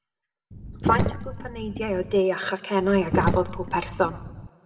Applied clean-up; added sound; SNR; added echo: none; Sink (filling or washing); 3 dB; reverberation time 1.0 s.